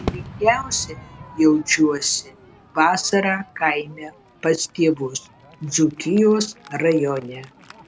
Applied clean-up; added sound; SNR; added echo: none; Crowd / Fireworks; 17 dB; none.